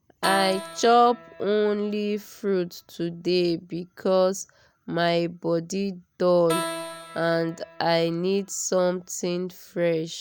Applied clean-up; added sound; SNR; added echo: none; Keyboard (musical); 13 dB; none.